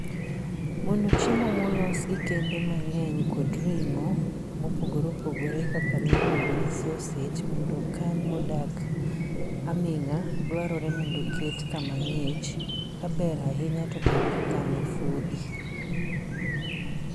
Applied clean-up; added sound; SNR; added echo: none; Gunshot, gunfire + Chirp, tweet; -4 dB; none.